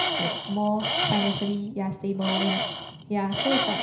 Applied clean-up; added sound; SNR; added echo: none; Tools; 1 dB; reverberation time 0.5 s.